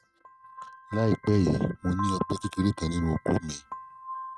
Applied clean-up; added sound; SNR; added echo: neural mask model RNNoise.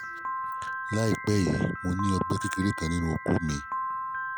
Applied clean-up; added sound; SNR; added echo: none; Piano; 5 dB; none.